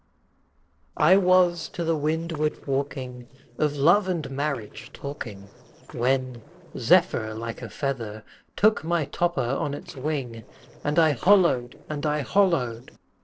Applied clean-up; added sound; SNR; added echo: neural separator model SepFormer DNS4.